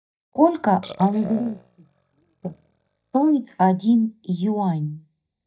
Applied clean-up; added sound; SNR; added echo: neural mask model DeepFilterNet 3.